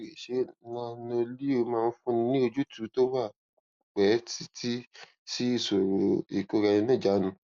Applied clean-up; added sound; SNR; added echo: neural mask model Resemble Enhance denoiser.